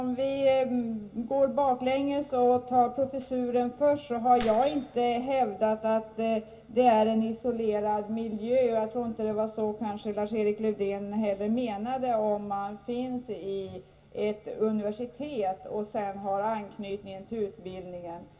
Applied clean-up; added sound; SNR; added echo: none; Keys jangling; 14 dB; reverberation time 0.2 s.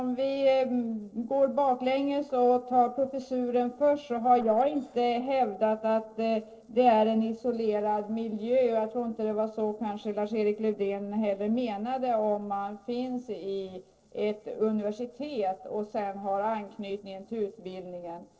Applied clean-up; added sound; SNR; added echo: neural separator model SepFormer DNS4.